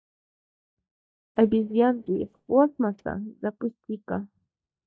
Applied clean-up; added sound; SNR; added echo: neural mask model DeepFilterNet 3.